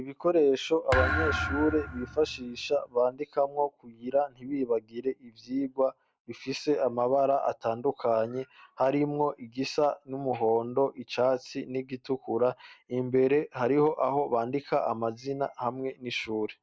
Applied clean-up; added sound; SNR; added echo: none; Thump, thud; 4 dB; none.